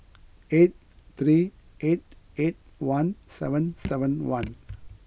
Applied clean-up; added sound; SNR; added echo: none; Drip; 13 dB; none.